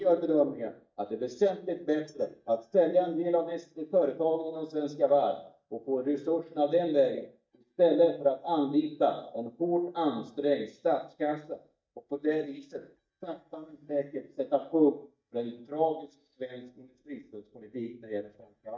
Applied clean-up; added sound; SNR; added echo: neural mask model DeepFilterNet 3.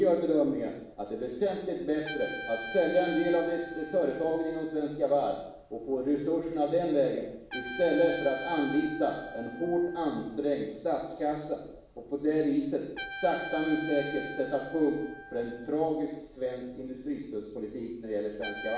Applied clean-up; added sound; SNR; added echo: none; Trumpet; 14 dB; reverberation time 0.6 s.